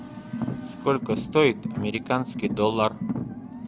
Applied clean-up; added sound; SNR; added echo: none; Car; 6 dB; none.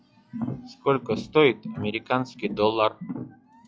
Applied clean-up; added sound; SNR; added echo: classical method log-MMSE.